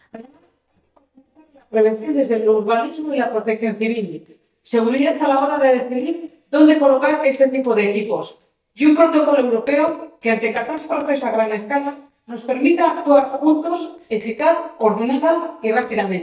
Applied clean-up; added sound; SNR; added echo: neural mask model DeepFilterNet 3.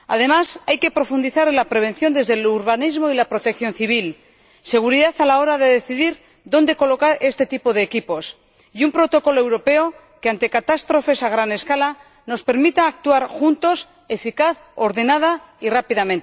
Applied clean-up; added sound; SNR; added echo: none; none; none; none.